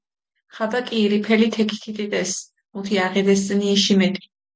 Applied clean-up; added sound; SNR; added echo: none; none; none; none.